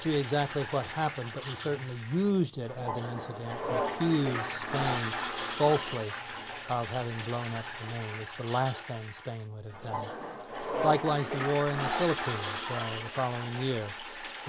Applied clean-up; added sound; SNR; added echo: none; Toilet flush; 5 dB; none.